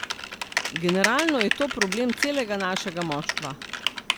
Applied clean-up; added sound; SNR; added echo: none; Typing; 2 dB; none.